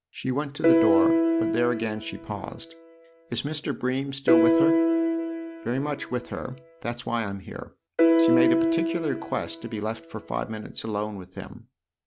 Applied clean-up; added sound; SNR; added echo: none; Piano; -5 dB; none.